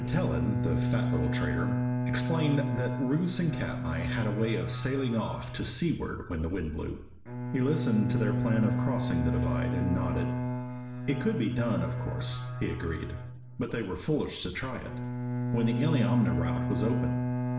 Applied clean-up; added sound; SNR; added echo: none; Bowed string instrument; 0 dB; reverberation time 0.7 s.